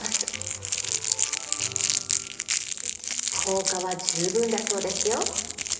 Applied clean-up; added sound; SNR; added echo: none; Crackle; -4 dB; reverberation time 1.1 s.